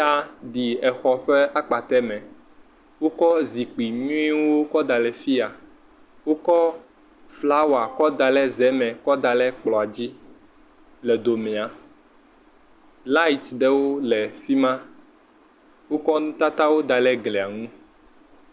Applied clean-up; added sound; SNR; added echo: none; none; none; none.